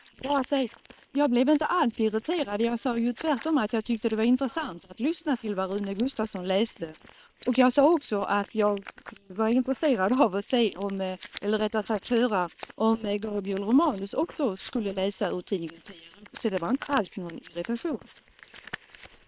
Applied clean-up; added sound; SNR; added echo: neural separator model SepFormer WHAM!.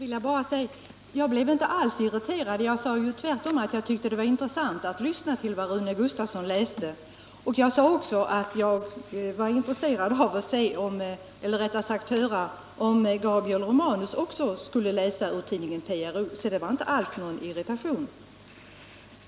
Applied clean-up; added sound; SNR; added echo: none; none; none; none.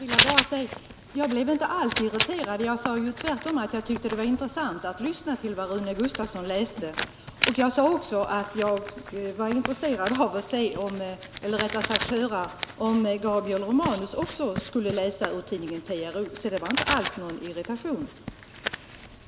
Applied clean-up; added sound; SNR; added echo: none; Writing; 6 dB; none.